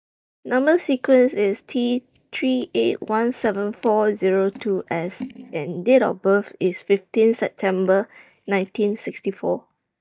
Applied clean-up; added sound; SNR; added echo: neural mask model DeepFilterNet 3.